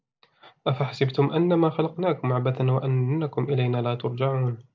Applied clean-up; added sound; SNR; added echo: none; none; none; none.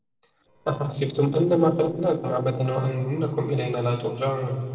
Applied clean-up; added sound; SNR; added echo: neural separator model SepFormer DNS4.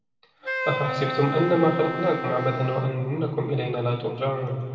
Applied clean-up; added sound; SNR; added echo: none; Wind instrument, woodwind instrument; 6 dB; reverberation time 2.2 s.